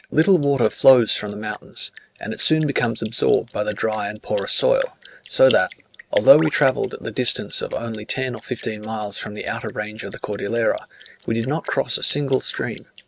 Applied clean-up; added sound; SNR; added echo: neural mask model RNNoise.